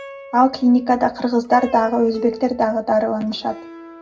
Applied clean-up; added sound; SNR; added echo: none; Plucked string instrument; 17 dB; reverberation time 0.3 s.